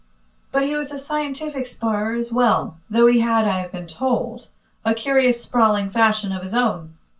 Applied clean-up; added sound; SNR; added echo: none; none; none; reverberation time 0.2 s.